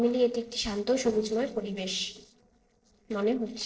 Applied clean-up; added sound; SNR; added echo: neural separator model SepFormer DNS4.